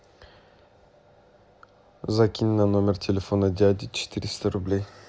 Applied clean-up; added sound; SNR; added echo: none; none; none; none.